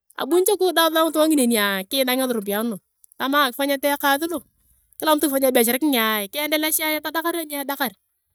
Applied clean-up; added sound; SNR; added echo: neural mask model DeepFilterNet 3.